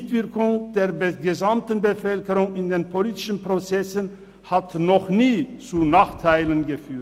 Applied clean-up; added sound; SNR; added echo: none; Wind; 17 dB; none.